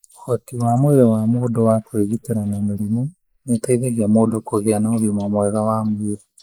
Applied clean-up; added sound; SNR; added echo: neural mask model Resemble Enhance denoiser.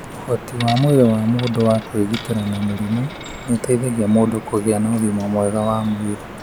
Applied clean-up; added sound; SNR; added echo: none; Coin (dropping) + Drip; 14 dB; none.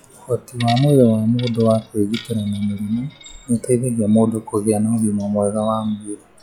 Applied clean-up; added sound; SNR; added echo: classical method log-MMSE.